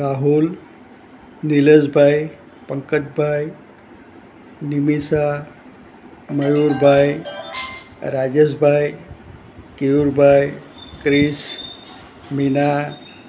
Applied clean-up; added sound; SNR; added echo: none; none; none; none.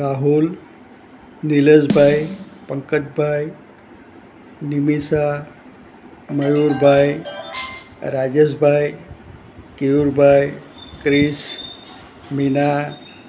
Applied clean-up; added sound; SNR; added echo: none; Snare drum; 10 dB; none.